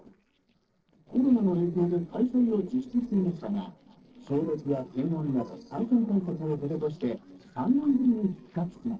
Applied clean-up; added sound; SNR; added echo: neural separator model SepFormer DNS4.